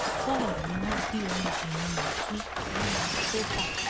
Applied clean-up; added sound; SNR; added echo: none; Shatter; -4 dB; none.